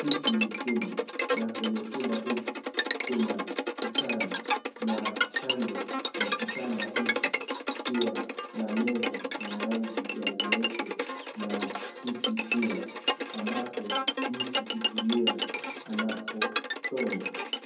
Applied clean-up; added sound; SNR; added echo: none; Bowed string instrument; -2 dB; reverberation time 0.9 s.